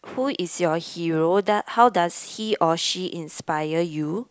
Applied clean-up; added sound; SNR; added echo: none; none; none; none.